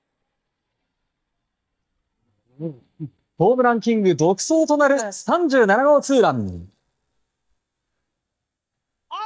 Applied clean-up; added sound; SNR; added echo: neural mask model DeepFilterNet 3.